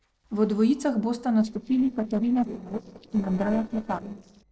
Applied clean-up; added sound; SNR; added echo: neural separator model SepFormer DNS4.